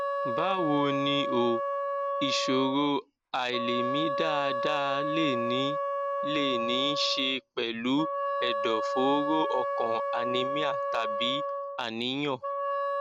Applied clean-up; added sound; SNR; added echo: none; Wind instrument, woodwind instrument; 0 dB; none.